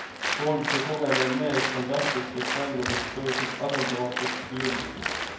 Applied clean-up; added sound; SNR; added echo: none; Applause; 0 dB; reverberation time 0.9 s.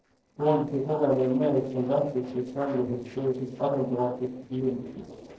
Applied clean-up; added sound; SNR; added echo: neural separator model SepFormer DNS4.